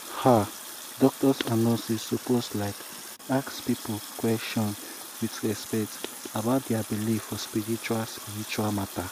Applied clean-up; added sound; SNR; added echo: none; Water tap, faucet; 12 dB; none.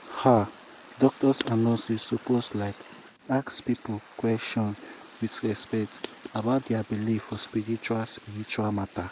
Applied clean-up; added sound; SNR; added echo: neural mask model Resemble Enhance denoiser.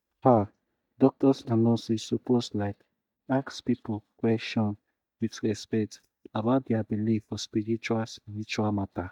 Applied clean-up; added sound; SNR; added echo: neural mask model DeepFilterNet 3.